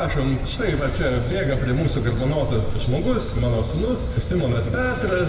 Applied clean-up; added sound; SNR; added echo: none; none; none; reverberation time 2.3 s.